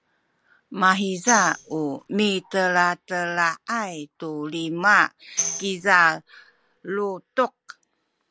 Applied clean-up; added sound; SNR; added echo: none; Tambourine; 8 dB; none.